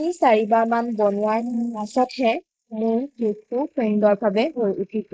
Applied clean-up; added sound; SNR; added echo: neural mask model Resemble Enhance denoiser.